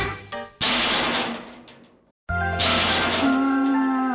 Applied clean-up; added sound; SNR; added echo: none; Tools; 0 dB; none.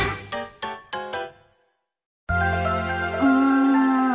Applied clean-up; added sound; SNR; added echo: none; none; none; none.